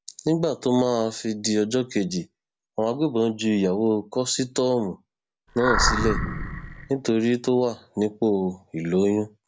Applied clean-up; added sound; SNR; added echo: none; Animal; 1 dB; none.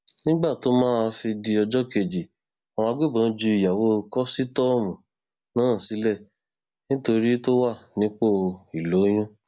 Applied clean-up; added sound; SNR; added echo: none; none; none; none.